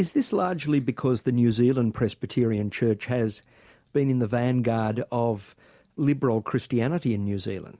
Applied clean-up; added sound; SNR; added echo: none; none; none; none.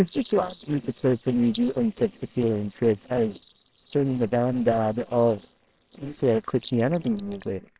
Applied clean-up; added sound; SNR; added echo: neural separator model SepFormer WHAMR!.